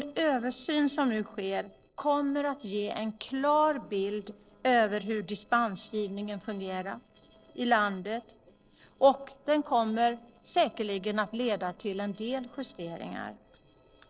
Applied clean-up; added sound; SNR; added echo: neural separator model SepFormer DNS4.